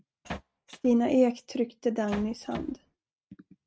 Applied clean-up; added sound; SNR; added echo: neural mask model RNNoise.